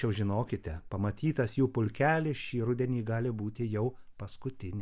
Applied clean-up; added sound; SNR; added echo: none; none; none; none.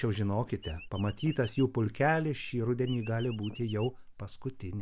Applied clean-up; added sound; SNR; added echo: none; Chirp, tweet; 18 dB; none.